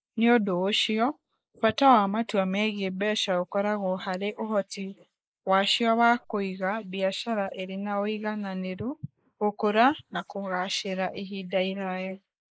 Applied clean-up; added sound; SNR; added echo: neural mask model Resemble Enhance denoiser.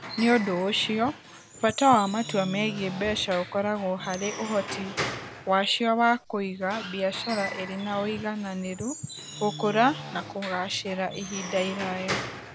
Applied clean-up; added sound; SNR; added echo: none; Squeak / Wood; 10 dB; none.